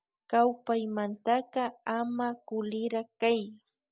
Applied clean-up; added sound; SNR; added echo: none; none; none; none.